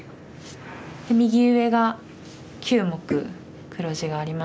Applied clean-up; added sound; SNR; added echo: none; none; none; none.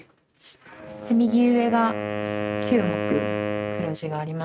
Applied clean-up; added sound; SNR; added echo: neural mask model RNNoise.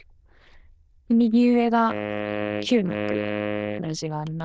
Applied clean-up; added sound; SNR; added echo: neural diffusion model UNIVERSE++.